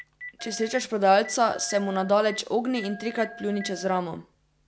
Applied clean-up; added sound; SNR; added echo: none; Telephone + Telephone; 17 dB; none.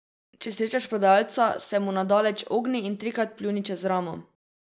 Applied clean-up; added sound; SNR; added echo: none; none; none; none.